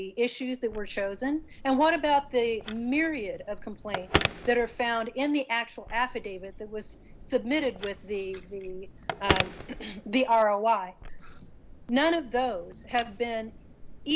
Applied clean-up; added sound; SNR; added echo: none; Telephone; 8 dB; none.